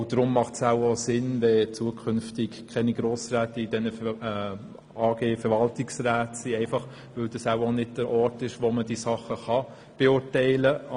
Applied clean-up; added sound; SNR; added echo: none; none; none; none.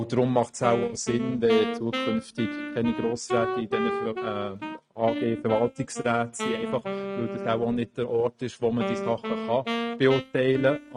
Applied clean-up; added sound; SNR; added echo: neural mask model RNNoise.